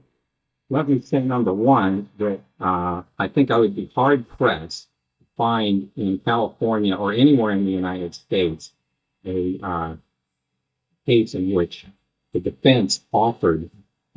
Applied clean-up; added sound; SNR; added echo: neural mask model DeepFilterNet 3.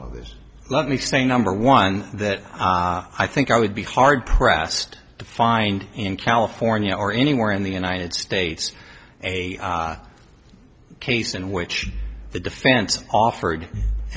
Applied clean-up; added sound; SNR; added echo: none; none; none; none.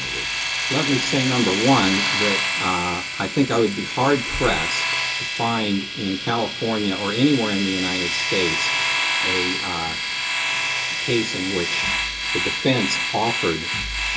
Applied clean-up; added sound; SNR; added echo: none; Domestic sounds, home sounds; 1 dB; reverberation time 0.2 s.